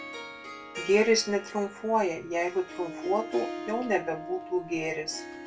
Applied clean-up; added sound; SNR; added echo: none; Harp; 11 dB; reverberation time 0.2 s.